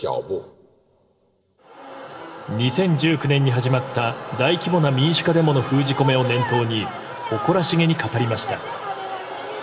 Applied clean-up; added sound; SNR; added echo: none; none; none; reverberation time 2.4 s.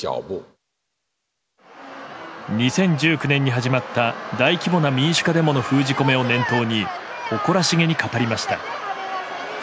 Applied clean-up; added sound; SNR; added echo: none; none; none; none.